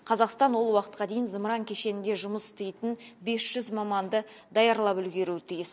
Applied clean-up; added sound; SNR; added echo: none; none; none; none.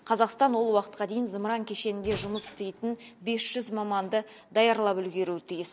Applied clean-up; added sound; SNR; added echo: none; Squeak / Wood; 16 dB; none.